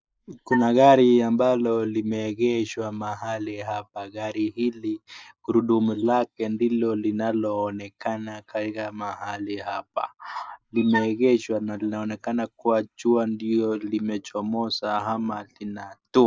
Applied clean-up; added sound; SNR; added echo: neural mask model Resemble Enhance denoiser.